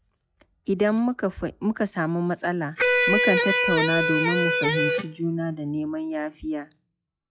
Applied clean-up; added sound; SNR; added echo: classical method log-MMSE.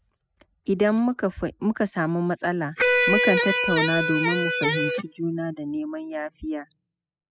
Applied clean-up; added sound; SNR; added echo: classical method spectral subtraction.